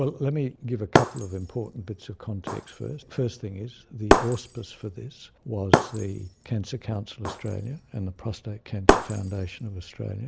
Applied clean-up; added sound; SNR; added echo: none; Shatter; -3 dB; none.